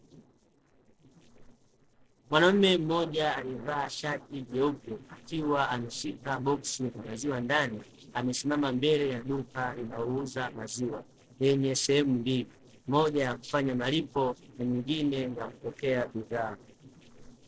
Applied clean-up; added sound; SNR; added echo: neural separator model SepFormer DNS4.